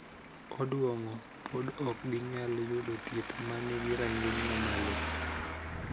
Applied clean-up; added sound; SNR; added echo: none; Traffic noise, roadway noise; 8 dB; none.